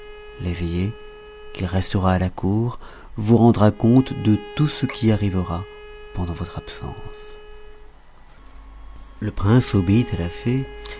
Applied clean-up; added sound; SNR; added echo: none; Bowed string instrument; 20 dB; none.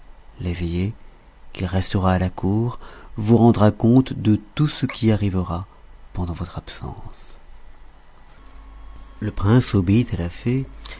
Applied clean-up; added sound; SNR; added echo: none; none; none; none.